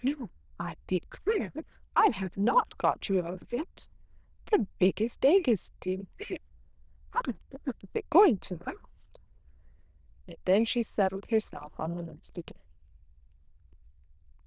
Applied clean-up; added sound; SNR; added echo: neural diffusion model UNIVERSE++.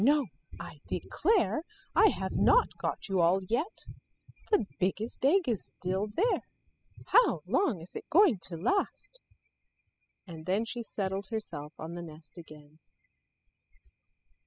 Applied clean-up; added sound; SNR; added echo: classical method spectral subtraction.